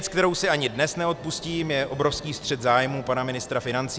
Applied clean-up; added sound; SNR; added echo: none; Ocean; 18 dB; none.